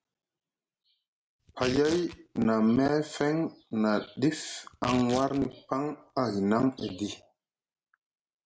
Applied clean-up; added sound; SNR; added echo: none; Tearing; 15 dB; none.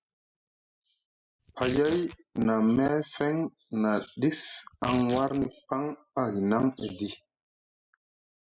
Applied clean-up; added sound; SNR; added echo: classical method spectral subtraction.